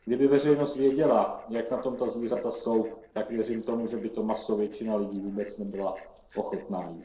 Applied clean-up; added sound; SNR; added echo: neural separator model SepFormer DNS4.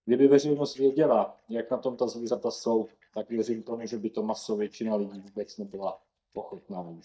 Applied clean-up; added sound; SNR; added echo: neural mask model DeepFilterNet 3.